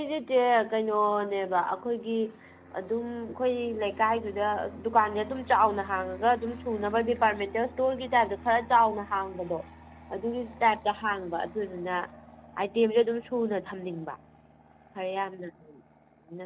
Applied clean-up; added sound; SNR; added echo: none; Fixed-wing aircraft, airplane; 20 dB; none.